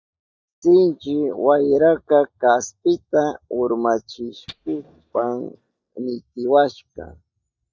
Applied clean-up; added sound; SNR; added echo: neural mask model DeepFilterNet 3.